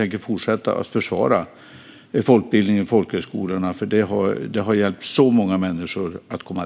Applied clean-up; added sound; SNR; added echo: none; none; none; none.